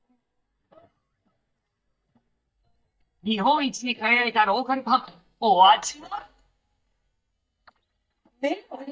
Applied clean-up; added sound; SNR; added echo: neural mask model DeepFilterNet 3.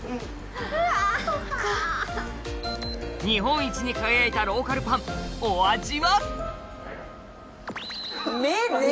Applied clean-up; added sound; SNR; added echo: none; none; none; none.